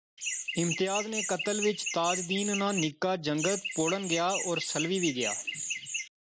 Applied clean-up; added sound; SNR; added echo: none; Chirp, tweet; 4 dB; none.